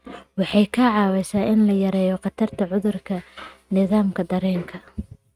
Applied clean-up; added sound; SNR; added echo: neural mask model RNNoise.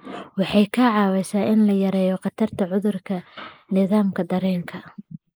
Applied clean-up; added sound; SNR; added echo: neural mask model Resemble Enhance denoiser.